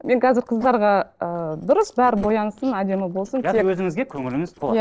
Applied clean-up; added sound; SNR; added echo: neural separator model SepFormer DNS4.